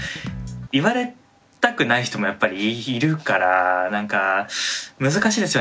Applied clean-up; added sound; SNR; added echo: none; none; none; none.